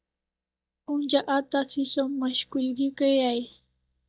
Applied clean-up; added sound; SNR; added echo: neural mask model DeepFilterNet 3.